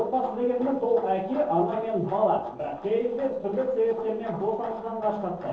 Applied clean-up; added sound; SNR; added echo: neural separator model SepFormer DNS4.